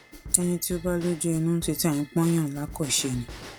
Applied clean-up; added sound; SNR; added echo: none; Bell / Drum / Drum kit; 16 dB; none.